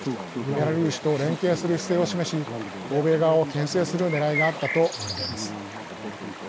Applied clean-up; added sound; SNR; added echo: none; Bird + Chatter / Stream; 6 dB; none.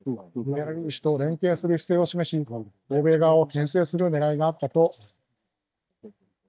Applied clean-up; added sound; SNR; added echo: neural mask model DeepFilterNet 3.